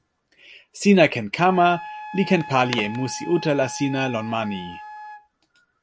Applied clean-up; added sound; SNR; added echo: none; Wind instrument, woodwind instrument + Skateboard; 15 dB; none.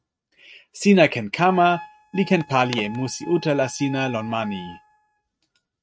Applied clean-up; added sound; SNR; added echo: neural mask model RNNoise.